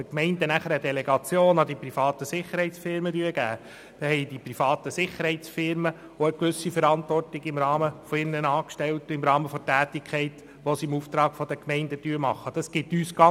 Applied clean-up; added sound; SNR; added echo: none; none; none; none.